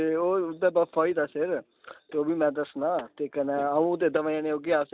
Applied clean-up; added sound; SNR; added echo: none; none; none; none.